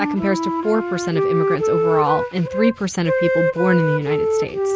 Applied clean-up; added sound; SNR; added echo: none; Wind instrument, woodwind instrument; -1 dB; none.